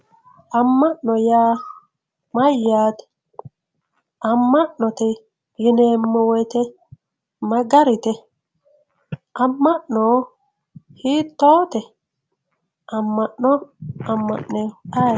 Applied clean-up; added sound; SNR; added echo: none; none; none; none.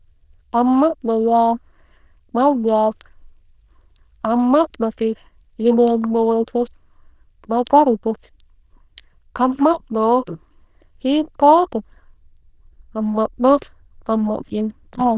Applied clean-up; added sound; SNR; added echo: neural diffusion model UNIVERSE++.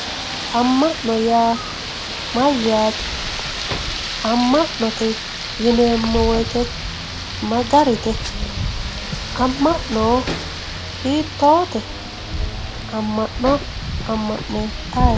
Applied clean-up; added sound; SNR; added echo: none; Rain; 5 dB; none.